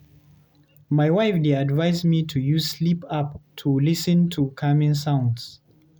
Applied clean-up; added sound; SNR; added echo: none; none; none; none.